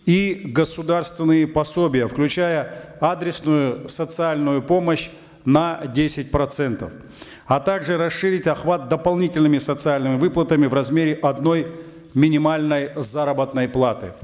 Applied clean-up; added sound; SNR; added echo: none; none; none; none.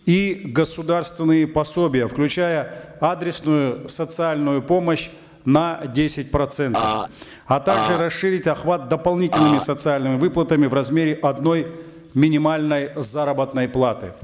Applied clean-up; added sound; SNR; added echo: none; Burping, eructation; 0 dB; none.